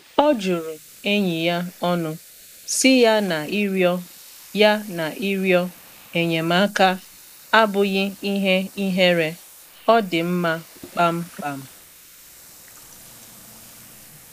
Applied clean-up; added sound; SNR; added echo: neural mask model Resemble Enhance denoiser.